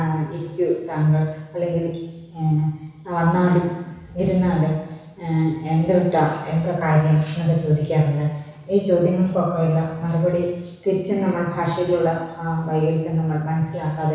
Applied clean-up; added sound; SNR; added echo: none; none; none; reverberation time 1.1 s.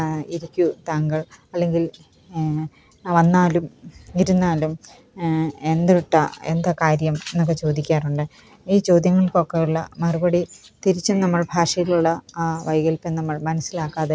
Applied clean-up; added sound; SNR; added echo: none; none; none; none.